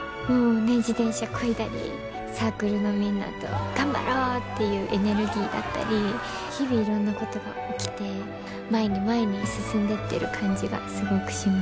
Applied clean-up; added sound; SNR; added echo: none; none; none; none.